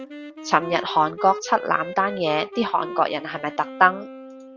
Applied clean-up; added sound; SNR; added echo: none; Wind instrument, woodwind instrument; 12 dB; none.